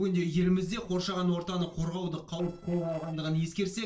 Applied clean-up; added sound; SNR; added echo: neural separator model SepFormer DNS4.